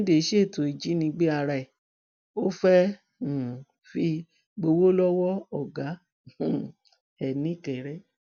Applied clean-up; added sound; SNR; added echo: none; none; none; none.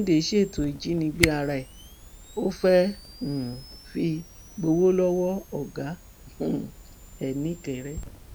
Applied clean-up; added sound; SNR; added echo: none; Camera; 12 dB; none.